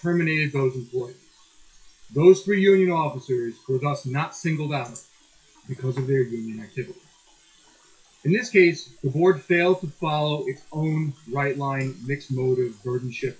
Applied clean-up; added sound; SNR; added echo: classical method WPE with log-MMSE.